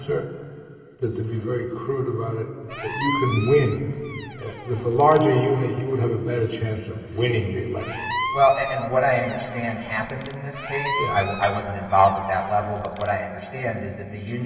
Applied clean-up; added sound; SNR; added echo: none; Squeak; 9 dB; reverberation time 2.7 s.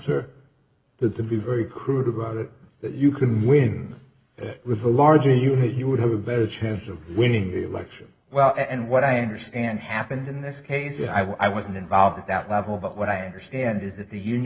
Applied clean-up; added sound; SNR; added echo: none; none; none; none.